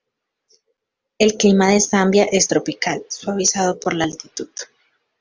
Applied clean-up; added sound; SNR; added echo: none; none; none; none.